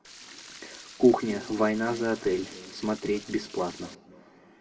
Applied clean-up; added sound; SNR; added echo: none; Stream; 18 dB; reverberation time 1.5 s.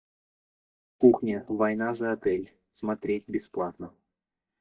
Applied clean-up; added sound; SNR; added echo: neural mask model DeepFilterNet 3.